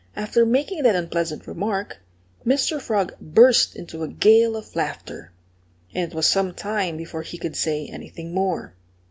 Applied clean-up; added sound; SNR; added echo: none; none; none; none.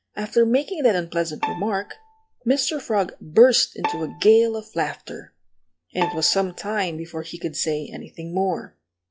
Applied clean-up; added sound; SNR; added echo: classical method log-MMSE.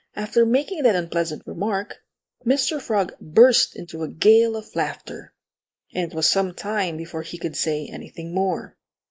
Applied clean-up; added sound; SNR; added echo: neural mask model Resemble Enhance denoiser.